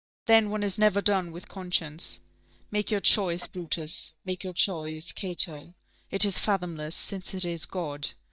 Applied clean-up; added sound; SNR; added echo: neural mask model DeepFilterNet 3.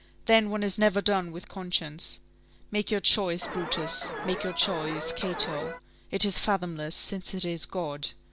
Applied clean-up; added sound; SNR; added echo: none; Alarm; 8 dB; none.